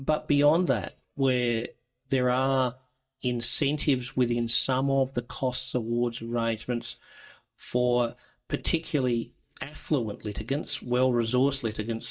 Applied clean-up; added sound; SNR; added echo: neural mask model DeepFilterNet 3.